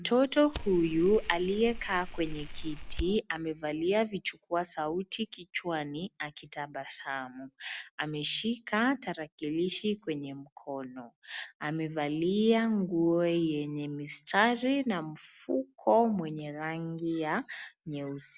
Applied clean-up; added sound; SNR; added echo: none; Fire; 8 dB; none.